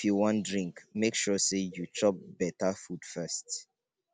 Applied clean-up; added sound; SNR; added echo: none; none; none; none.